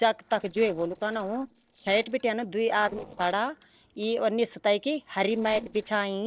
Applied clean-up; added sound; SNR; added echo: neural separator model SepFormer DNS4.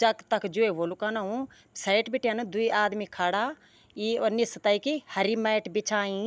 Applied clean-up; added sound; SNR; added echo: none; none; none; none.